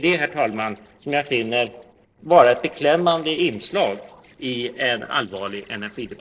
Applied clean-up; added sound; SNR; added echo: neural separator model SepFormer DNS4.